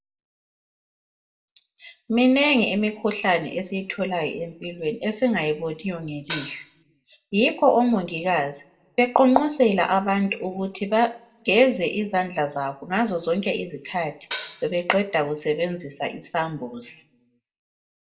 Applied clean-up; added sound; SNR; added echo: none; Hi-hat; 11 dB; reverberation time 0.4 s.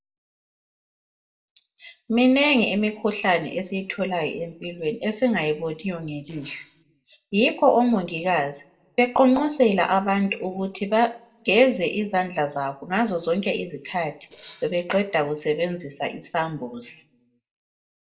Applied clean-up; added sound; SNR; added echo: neural separator model SepFormer DNS4.